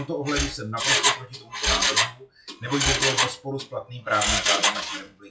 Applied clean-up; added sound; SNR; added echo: classical method WPE with log-MMSE.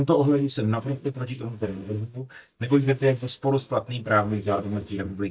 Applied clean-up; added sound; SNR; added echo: neural mask model DeepFilterNet 3.